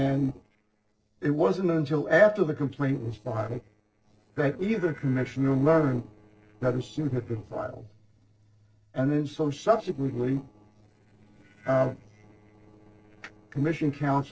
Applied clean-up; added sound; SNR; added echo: neural separator model SepFormer DNS4.